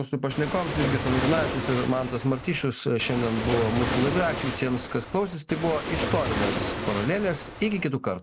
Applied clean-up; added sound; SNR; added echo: none; Waves, surf; 4 dB; none.